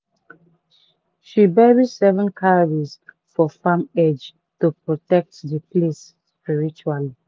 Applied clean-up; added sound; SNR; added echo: none; none; none; none.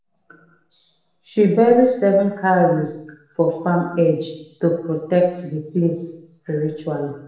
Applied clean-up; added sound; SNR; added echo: none; none; none; reverberation time 0.8 s.